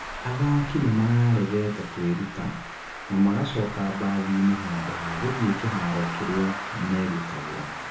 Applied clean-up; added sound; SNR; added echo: none; Traffic noise, roadway noise; 9 dB; reverberation time 0.7 s.